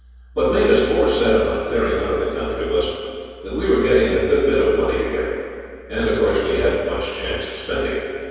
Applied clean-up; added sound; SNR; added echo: none; none; none; reverberation time 2.2 s.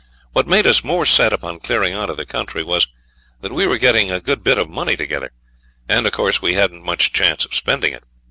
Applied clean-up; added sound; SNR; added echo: none; none; none; none.